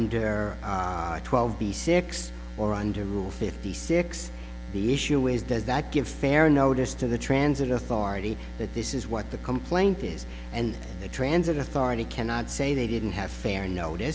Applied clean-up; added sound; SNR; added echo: none; none; none; none.